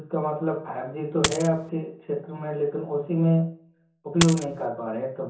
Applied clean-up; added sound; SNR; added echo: none; Coin (dropping); 3 dB; reverberation time 0.6 s.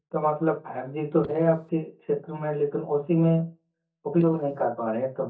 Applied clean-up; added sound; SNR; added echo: neural mask model DeepFilterNet 3.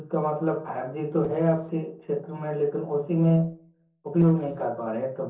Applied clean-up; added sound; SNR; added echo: neural separator model SepFormer DNS4.